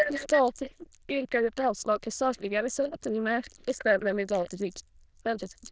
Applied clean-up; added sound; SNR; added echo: neural diffusion model UNIVERSE++.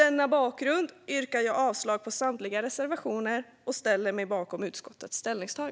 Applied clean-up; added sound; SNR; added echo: none; none; none; none.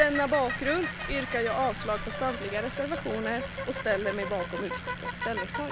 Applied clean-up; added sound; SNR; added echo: none; Bicycle; 4 dB; none.